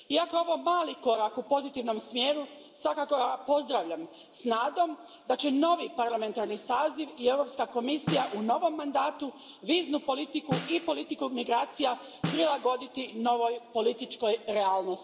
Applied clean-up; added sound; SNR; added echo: none; Snare drum; 11 dB; reverberation time 1.5 s.